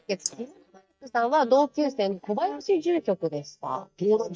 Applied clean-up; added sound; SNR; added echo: neural mask model DeepFilterNet 3.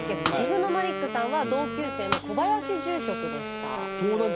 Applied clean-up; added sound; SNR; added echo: none; Shatter + Wind instrument, woodwind instrument; 1 dB; none.